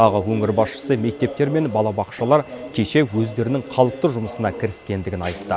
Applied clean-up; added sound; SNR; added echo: none; none; none; none.